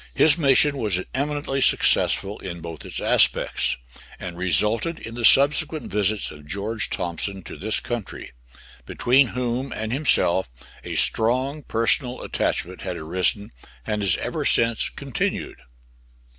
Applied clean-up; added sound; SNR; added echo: none; none; none; none.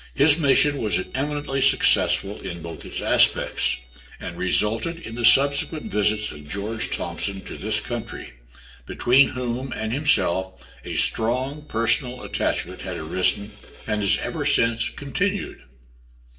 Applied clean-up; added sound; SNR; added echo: neural separator model SepFormer DNS4.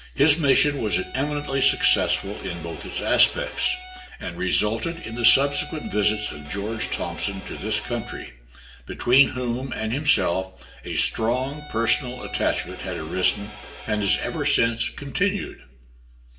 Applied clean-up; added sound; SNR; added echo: none; Bowed string instrument; 17 dB; reverberation time 0.5 s.